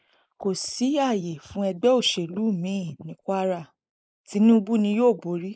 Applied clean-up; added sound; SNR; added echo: neural mask model Resemble Enhance denoiser.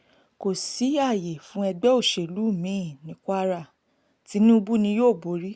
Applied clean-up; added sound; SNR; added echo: none; none; none; none.